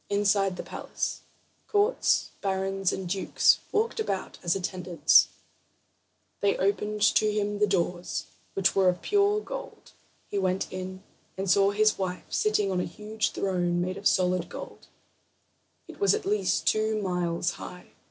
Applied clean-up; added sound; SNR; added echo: none; none; none; none.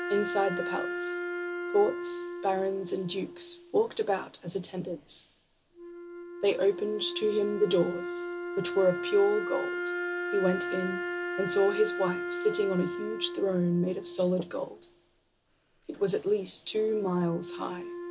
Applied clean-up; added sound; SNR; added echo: none; Wind instrument, woodwind instrument; 7 dB; none.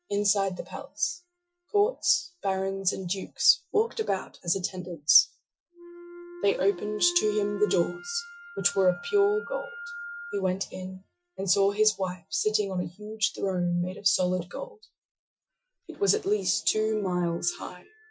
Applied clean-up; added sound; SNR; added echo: classical method Wiener filter.